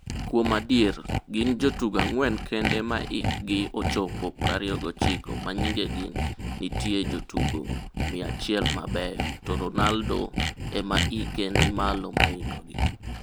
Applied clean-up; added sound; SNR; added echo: none; Sawing; 0 dB; none.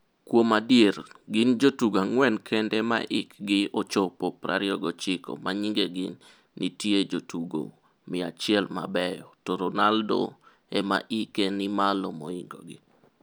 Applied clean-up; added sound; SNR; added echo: none; none; none; none.